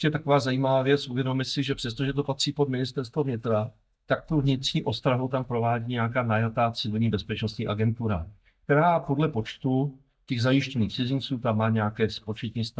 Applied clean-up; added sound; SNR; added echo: neural mask model DeepFilterNet 3.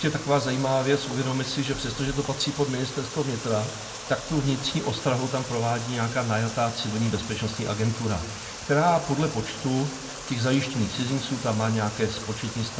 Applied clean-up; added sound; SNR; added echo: none; Water; 11 dB; reverberation time 1.0 s.